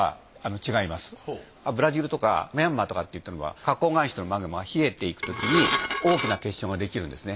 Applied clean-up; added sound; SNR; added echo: none; Dishes, pots, and pans / Glass; 0 dB; none.